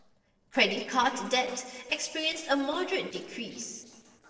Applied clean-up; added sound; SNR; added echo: neural separator model SepFormer DNS4.